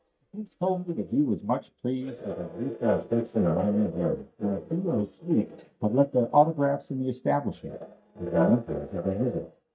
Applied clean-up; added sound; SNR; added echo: neural mask model DeepFilterNet 3.